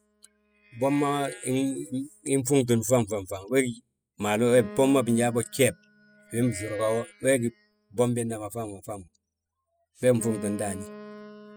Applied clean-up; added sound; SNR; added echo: classical method spectral subtraction.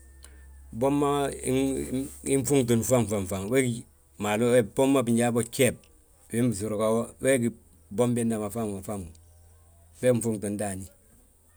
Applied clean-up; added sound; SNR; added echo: none; none; none; none.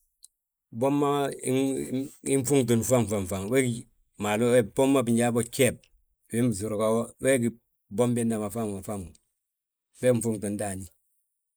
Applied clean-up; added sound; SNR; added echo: neural mask model Resemble Enhance denoiser.